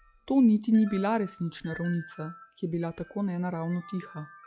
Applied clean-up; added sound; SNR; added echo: classical method log-MMSE.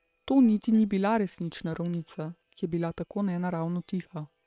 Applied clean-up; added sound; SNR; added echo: neural separator model SepFormer WHAM!.